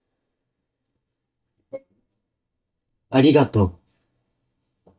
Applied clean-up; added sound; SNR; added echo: neural mask model DeepFilterNet 3.